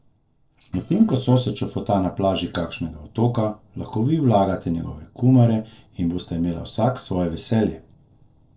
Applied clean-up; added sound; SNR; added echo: neural separator model SepFormer DNS4.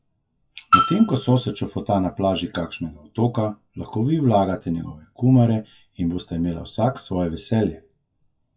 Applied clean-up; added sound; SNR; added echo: classical method WPE with log-MMSE.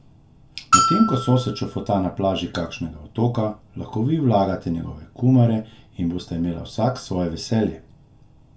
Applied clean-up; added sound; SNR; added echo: none; Bell; 2 dB; reverberation time 0.2 s.